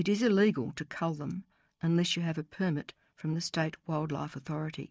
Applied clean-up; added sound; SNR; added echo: neural mask model Resemble Enhance denoiser.